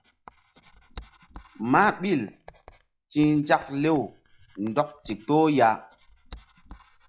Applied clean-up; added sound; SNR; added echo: classical method log-MMSE.